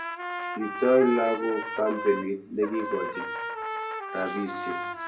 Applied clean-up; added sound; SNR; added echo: none; Trumpet; 6 dB; reverberation time 0.2 s.